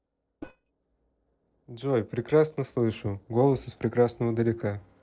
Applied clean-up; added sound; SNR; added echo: neural separator model SepFormer DNS4.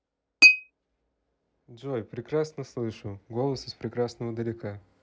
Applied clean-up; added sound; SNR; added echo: none; Chink, clink; -5 dB; none.